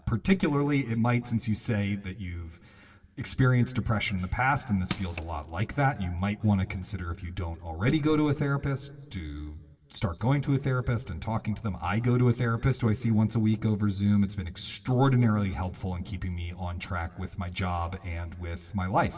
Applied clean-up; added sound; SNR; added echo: none; Crushing; 11 dB; reverberation time 1.7 s.